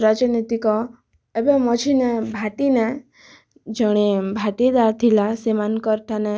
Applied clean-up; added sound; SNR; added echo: none; none; none; none.